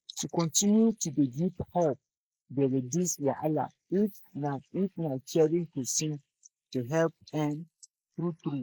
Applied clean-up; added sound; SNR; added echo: neural mask model Resemble Enhance denoiser.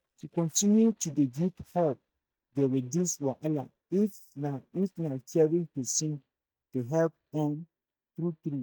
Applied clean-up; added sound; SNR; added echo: neural mask model DeepFilterNet 3.